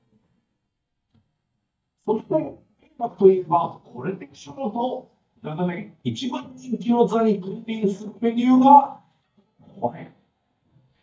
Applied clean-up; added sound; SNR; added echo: neural mask model DeepFilterNet 3.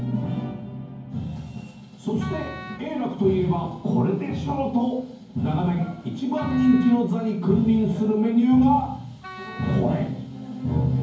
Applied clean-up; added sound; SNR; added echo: none; Wind instrument, woodwind instrument; 18 dB; reverberation time 0.9 s.